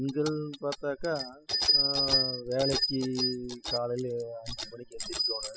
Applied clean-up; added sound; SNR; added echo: classical method spectral subtraction.